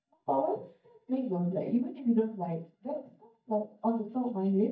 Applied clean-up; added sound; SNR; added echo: neural mask model DeepFilterNet 3.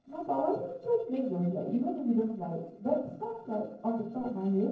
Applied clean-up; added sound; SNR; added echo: neural separator model SepFormer DNS4.